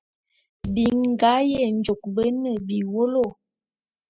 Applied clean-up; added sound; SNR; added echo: classical method spectral subtraction.